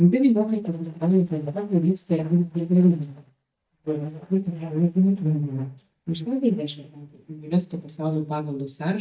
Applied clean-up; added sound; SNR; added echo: neural mask model DeepFilterNet 3.